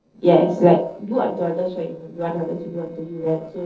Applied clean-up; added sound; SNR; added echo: neural separator model SepFormer DNS4.